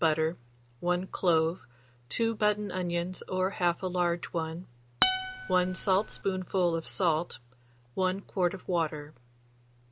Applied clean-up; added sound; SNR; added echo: none; Acoustic guitar; 3 dB; none.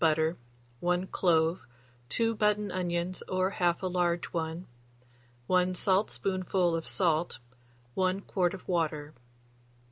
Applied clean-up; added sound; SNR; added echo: none; none; none; none.